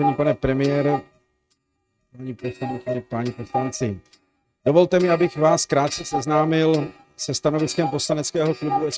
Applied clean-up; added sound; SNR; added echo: neural mask model RNNoise.